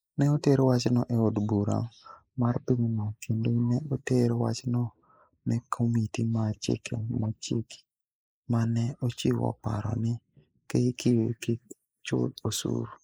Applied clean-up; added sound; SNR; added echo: neural mask model Resemble Enhance denoiser.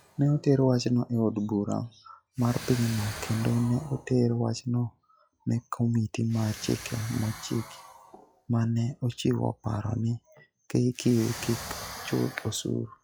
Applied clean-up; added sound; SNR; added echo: classical method log-MMSE.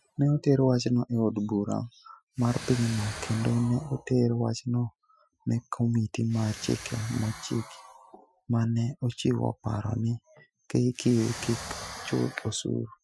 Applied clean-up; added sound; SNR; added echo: classical method Wiener filter.